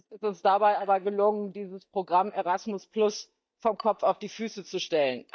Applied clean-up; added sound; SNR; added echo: neural mask model DeepFilterNet 3.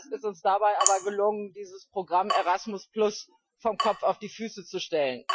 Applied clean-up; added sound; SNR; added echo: classical method Wiener filter.